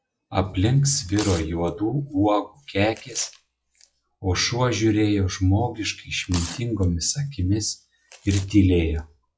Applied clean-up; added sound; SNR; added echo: classical method log-MMSE.